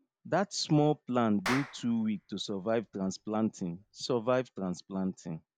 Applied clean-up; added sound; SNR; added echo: none; Clapping; 12 dB; none.